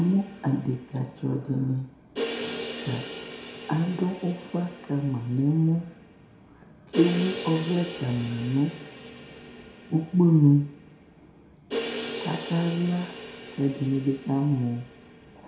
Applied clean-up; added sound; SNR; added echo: none; Crash cymbal; 11 dB; reverberation time 0.5 s.